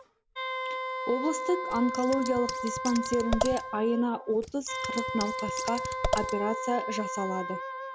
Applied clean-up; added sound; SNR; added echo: none; Wind instrument, woodwind instrument + Scissors; 3 dB; none.